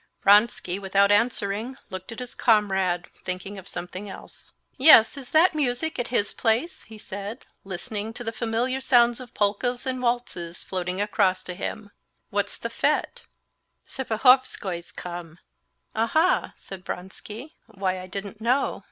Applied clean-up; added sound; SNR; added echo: none; none; none; none.